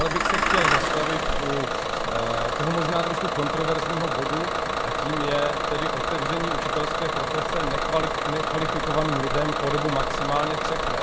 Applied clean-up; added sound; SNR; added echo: none; Engine starting / Bus; -4 dB; none.